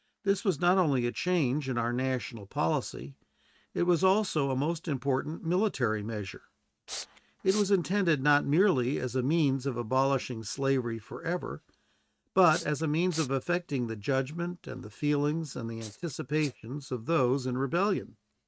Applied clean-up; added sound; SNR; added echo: neural mask model RNNoise.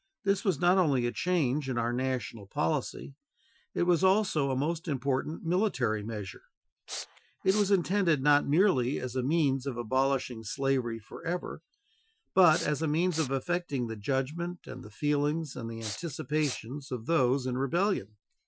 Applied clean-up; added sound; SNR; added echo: classical method Wiener filter.